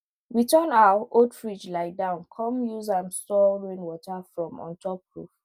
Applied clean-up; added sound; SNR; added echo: none; none; none; none.